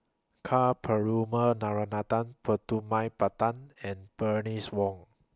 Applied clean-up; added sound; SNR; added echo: none; none; none; none.